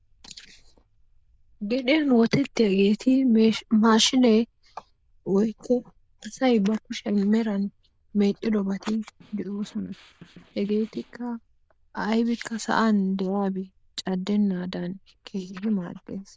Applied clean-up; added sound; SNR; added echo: neural diffusion model UNIVERSE++.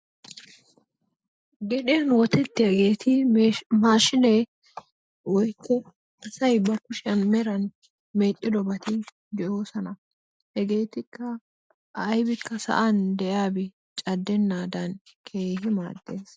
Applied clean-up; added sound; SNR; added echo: none; none; none; none.